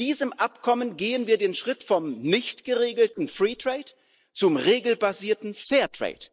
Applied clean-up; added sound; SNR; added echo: neural mask model Resemble Enhance denoiser.